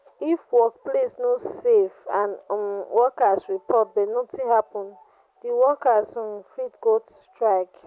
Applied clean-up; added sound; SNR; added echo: none; none; none; none.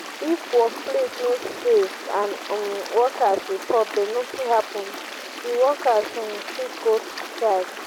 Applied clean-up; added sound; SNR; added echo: none; Stream; 11 dB; none.